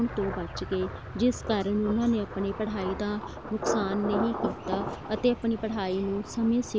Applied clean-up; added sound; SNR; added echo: none; Thunder; 8 dB; none.